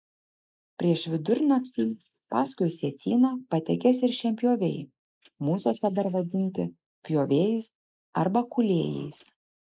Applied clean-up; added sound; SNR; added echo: neural mask model Resemble Enhance denoiser.